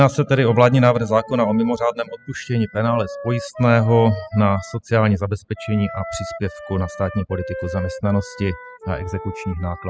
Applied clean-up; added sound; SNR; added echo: classical method spectral subtraction.